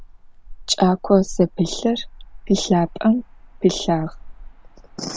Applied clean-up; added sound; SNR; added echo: none; Motor vehicle (road); 15 dB; none.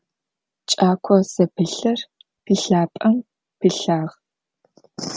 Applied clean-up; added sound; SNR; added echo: none; none; none; none.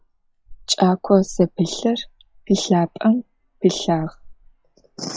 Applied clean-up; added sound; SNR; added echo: classical method log-MMSE.